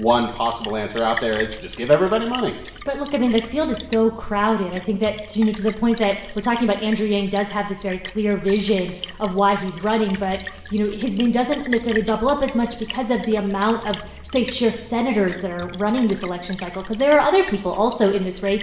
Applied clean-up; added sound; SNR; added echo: none; Splash, splatter; 15 dB; reverberation time 1.0 s.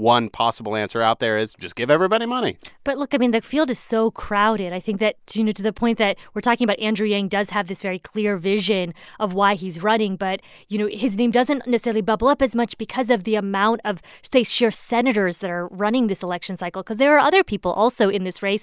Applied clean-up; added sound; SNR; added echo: none; none; none; none.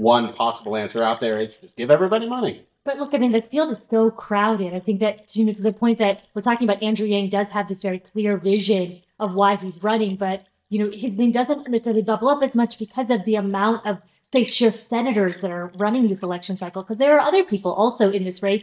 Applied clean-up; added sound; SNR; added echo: neural mask model DeepFilterNet 3.